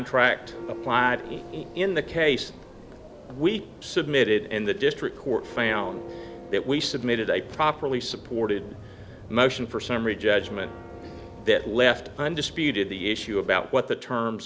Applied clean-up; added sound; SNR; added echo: none; Church bell; 16 dB; none.